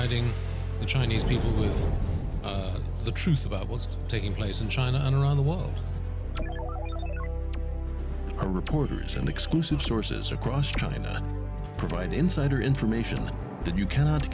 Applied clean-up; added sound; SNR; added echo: none; none; none; none.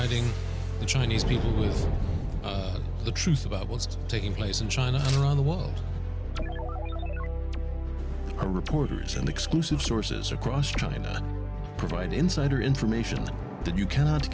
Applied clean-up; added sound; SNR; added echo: none; Tearing; 17 dB; none.